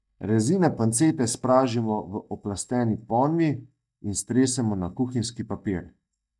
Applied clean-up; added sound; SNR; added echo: neural mask model DeepFilterNet 3.